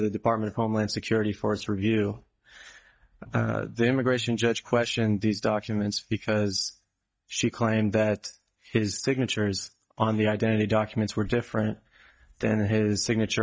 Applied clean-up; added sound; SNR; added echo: neural mask model DeepFilterNet 3.